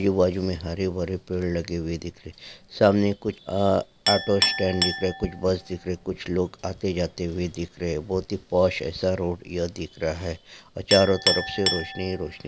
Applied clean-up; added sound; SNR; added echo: none; Chink, clink; 8 dB; none.